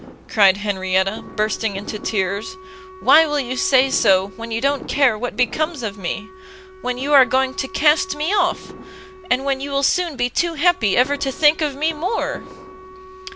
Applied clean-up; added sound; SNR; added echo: none; Wind instrument, woodwind instrument + Fireworks; 17 dB; none.